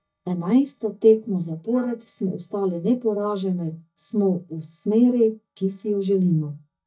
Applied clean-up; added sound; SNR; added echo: neural mask model DeepFilterNet 3.